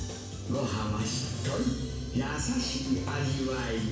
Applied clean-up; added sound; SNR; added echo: none; none; none; reverberation time 0.7 s.